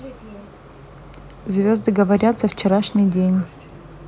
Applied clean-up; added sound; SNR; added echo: none; none; none; none.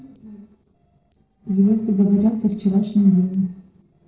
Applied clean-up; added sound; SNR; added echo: neural separator model SepFormer DNS4.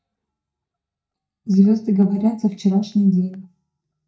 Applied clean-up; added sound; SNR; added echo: neural mask model DeepFilterNet 3.